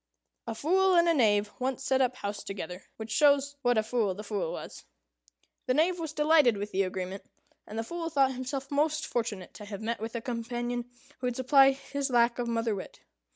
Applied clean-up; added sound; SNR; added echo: none; none; none; none.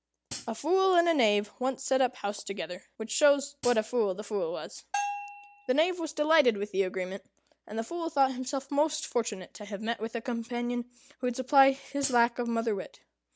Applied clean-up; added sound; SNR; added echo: none; Hi-hat + Bell; 10 dB; none.